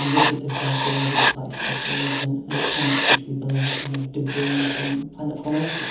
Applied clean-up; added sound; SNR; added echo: none; Writing; -3 dB; reverberation time 1.3 s.